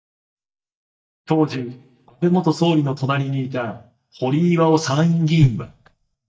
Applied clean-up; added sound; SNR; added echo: neural mask model DeepFilterNet 3.